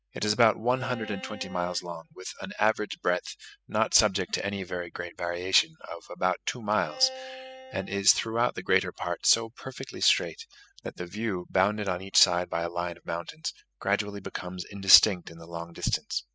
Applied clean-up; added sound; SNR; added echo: classical method spectral subtraction.